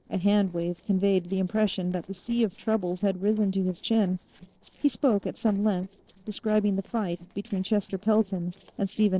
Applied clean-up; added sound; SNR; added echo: neural separator model SepFormer DNS4.